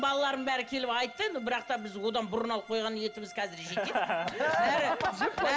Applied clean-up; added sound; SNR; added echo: none; Bowed string instrument; 18 dB; none.